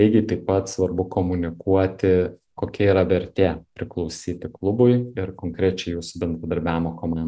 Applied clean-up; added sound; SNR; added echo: none; none; none; none.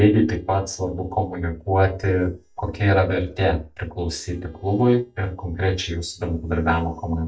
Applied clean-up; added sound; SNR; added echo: neural mask model DeepFilterNet 3.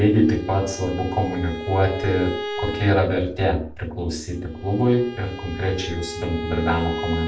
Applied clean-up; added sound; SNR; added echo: none; Bowed string instrument; 11 dB; reverberation time 0.4 s.